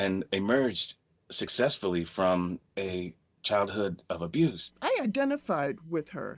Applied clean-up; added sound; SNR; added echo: none; none; none; none.